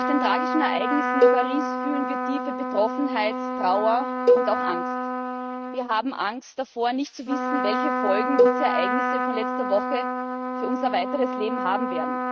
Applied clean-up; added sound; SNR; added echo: neural mask model RNNoise.